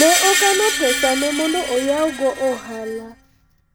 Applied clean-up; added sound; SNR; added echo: none; Screech; 3 dB; none.